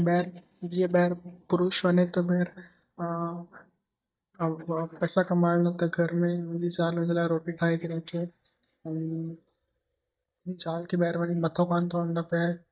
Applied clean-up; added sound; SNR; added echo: neural mask model DeepFilterNet 3.